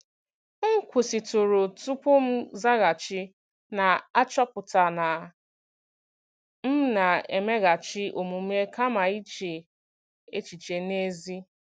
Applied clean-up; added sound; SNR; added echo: none; none; none; none.